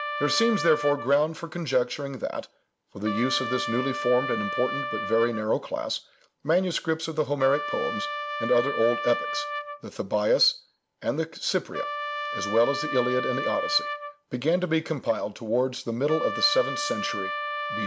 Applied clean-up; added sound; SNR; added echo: none; Trumpet; 7 dB; none.